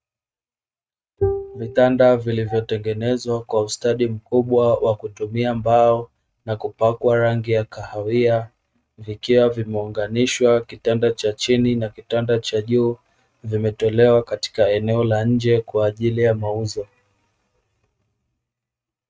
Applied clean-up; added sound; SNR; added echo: neural mask model RNNoise.